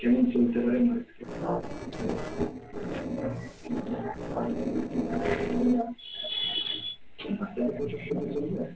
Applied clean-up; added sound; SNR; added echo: neural separator model SepFormer DNS4.